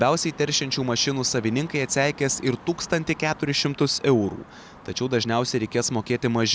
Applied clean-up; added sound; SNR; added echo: none; none; none; none.